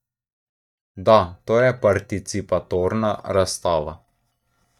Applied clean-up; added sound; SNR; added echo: neural mask model DeepFilterNet 3.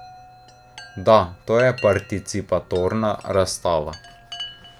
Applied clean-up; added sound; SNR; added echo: none; Chime; 19 dB; none.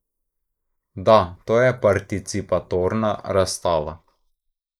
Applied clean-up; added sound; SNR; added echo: neural mask model Resemble Enhance denoiser.